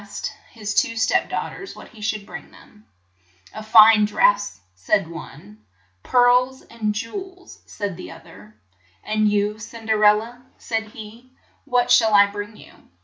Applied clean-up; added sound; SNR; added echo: none; none; none; none.